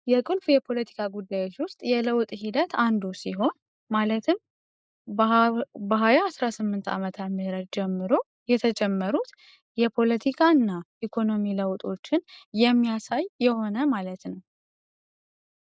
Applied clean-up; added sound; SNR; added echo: neural mask model Resemble Enhance denoiser.